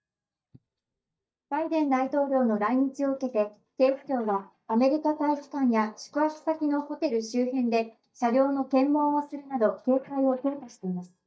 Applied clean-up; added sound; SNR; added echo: neural mask model DeepFilterNet 3.